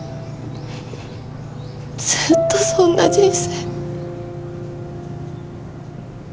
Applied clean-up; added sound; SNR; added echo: none; none; none; none.